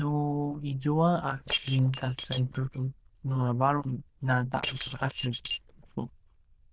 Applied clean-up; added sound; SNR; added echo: neural diffusion model UNIVERSE++.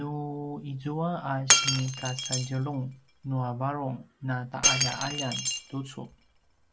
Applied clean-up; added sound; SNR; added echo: none; Shatter; -1 dB; none.